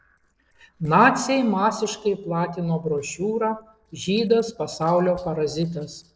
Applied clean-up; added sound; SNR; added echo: neural separator model SepFormer DNS4.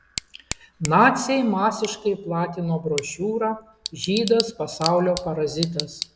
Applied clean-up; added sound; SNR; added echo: none; Tick / Bicycle; 12 dB; none.